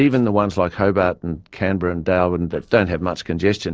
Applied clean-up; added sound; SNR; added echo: neural separator model SepFormer DNS4.